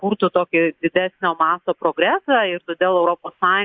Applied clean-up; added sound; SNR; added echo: neural mask model Resemble Enhance denoiser.